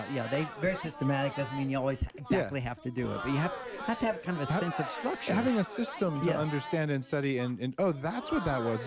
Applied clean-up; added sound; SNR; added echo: none; Crowd; 10 dB; none.